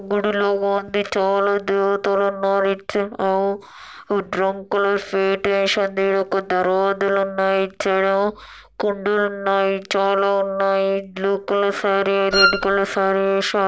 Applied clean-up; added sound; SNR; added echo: none; Wind instrument, woodwind instrument; 0 dB; none.